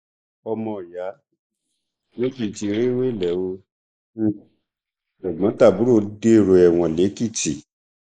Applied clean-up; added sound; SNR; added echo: neural mask model Resemble Enhance denoiser.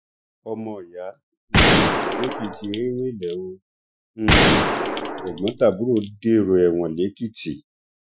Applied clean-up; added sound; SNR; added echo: classical method Wiener filter.